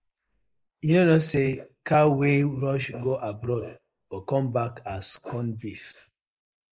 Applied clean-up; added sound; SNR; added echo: neural mask model Resemble Enhance denoiser.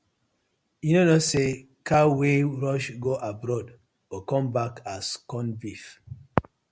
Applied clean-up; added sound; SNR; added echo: none; none; none; none.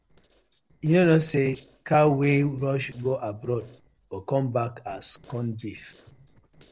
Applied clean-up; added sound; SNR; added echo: neural separator model SepFormer DNS4.